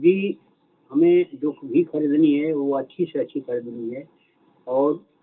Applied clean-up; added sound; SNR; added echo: none; none; none; reverberation time 0.2 s.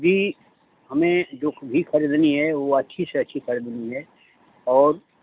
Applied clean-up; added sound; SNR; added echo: none; none; none; none.